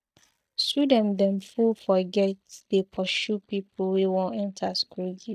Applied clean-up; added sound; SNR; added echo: neural mask model DeepFilterNet 3.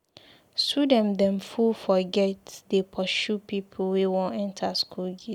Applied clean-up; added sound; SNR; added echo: none; none; none; none.